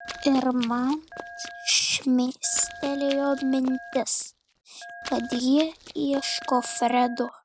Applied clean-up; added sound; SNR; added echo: none; Run + Telephone; 15 dB; none.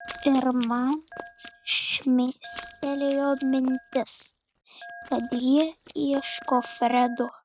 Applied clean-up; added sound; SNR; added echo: neural mask model RNNoise.